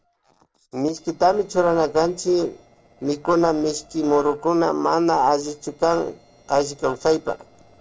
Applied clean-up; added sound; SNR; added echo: neural separator model SepFormer DNS4.